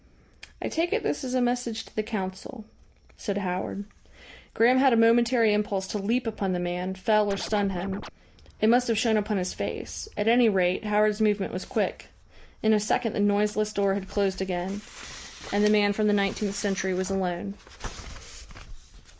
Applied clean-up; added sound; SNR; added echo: none; Scratching (performance technique); 10 dB; none.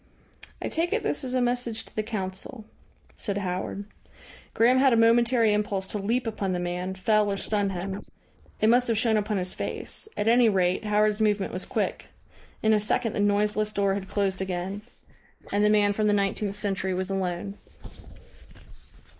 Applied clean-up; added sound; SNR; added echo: neural mask model Resemble Enhance denoiser.